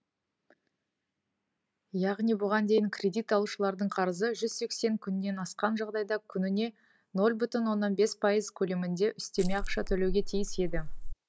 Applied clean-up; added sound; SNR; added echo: neural mask model Resemble Enhance denoiser.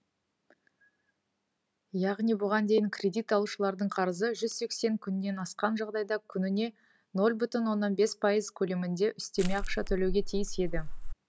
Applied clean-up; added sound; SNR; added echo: none; Crushing; 0 dB; none.